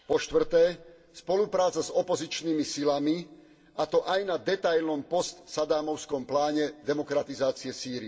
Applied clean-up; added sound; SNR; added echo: none; none; none; reverberation time 0.3 s.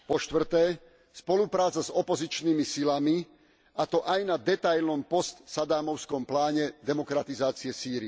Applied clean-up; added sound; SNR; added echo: none; none; none; none.